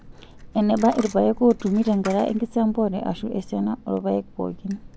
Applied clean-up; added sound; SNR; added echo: none; Coin (dropping); 18 dB; none.